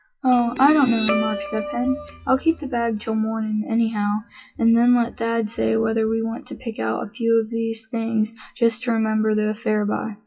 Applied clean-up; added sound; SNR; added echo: classical method WPE with log-MMSE.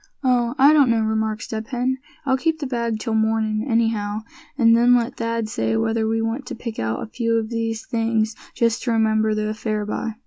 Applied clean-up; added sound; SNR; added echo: none; none; none; none.